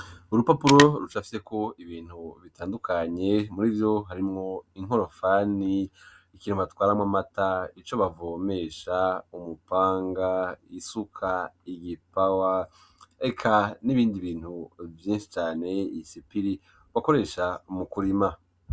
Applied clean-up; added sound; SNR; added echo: none; Telephone; 7 dB; none.